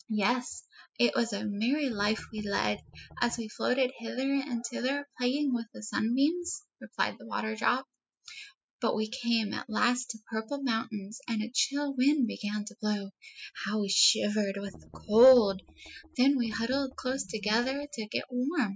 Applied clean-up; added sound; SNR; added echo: classical method spectral subtraction.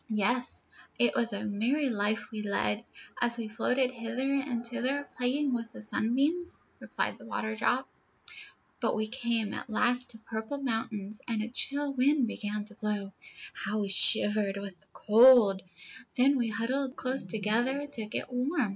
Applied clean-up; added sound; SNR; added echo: none; none; none; none.